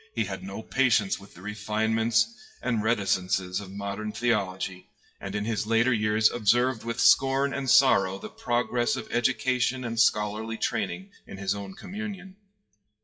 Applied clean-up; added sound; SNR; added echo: classical method WPE with log-MMSE.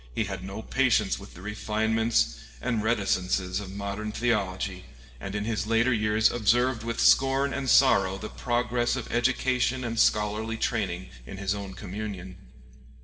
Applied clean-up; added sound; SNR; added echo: neural separator model SepFormer DNS4.